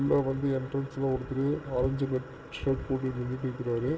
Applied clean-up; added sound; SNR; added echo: none; none; none; reverberation time 0.8 s.